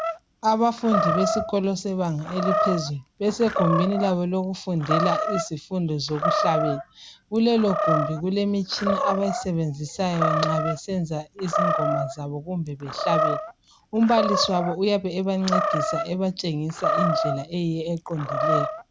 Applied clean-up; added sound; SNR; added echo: none; Animal; 2 dB; none.